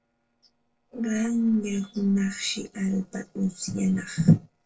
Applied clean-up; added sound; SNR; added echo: neural separator model SepFormer DNS4.